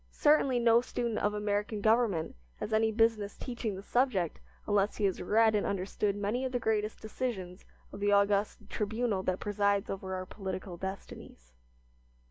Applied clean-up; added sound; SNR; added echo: none; none; none; none.